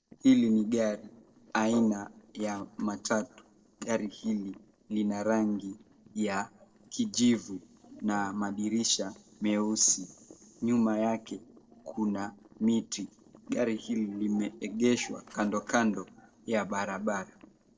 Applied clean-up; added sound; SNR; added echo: neural separator model SepFormer DNS4.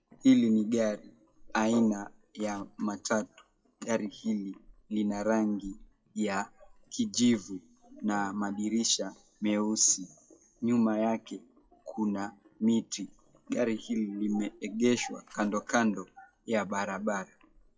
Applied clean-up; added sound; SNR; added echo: classical method WPE with log-MMSE.